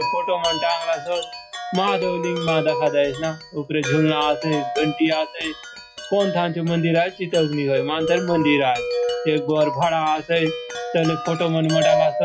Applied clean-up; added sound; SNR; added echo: classical method log-MMSE.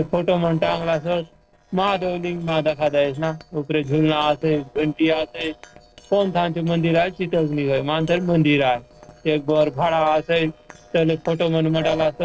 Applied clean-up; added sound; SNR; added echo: neural separator model SepFormer DNS4.